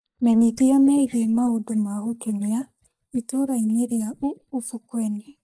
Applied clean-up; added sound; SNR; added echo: neural mask model DeepFilterNet 3.